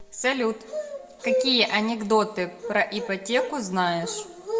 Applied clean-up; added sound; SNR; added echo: none; none; none; reverberation time 0.9 s.